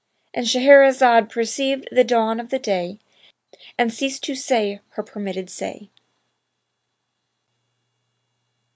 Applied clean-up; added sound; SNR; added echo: none; none; none; none.